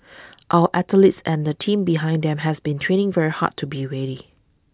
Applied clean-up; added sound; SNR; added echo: none; none; none; none.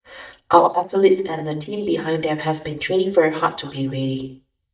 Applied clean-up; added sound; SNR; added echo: neural mask model DeepFilterNet 3.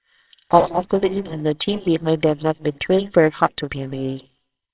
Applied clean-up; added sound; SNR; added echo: neural separator model SepFormer WHAMR!.